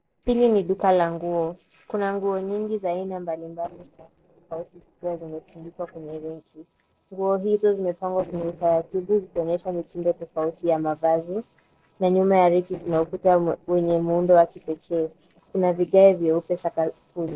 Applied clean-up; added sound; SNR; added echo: neural separator model SepFormer DNS4.